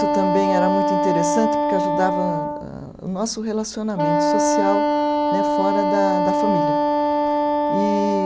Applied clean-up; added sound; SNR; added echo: none; Wind instrument, woodwind instrument; -5 dB; none.